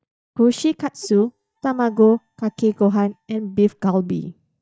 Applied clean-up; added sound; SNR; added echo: neural mask model DeepFilterNet 3.